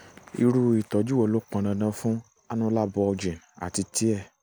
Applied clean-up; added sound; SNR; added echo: none; none; none; none.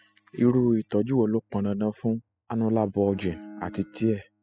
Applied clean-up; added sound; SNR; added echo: classical method spectral subtraction.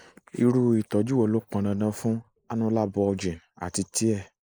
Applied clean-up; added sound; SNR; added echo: neural mask model Resemble Enhance denoiser.